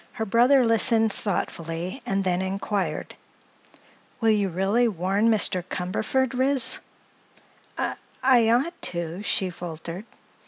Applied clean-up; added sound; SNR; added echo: none; none; none; none.